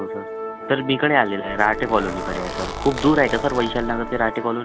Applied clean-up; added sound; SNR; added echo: none; Musical instrument + Zipper (clothing); 8 dB; none.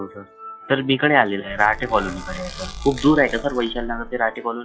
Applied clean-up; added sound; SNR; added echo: classical method log-MMSE.